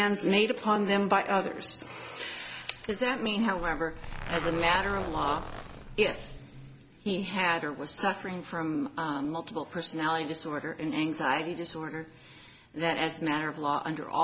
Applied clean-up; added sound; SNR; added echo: none; Zipper (clothing); 7 dB; none.